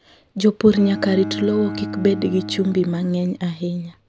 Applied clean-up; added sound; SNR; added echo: none; Bowed string instrument; 11 dB; none.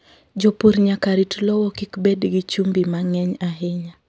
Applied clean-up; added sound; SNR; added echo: none; none; none; none.